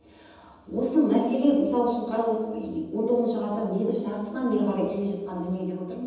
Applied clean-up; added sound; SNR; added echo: none; none; none; reverberation time 1.1 s.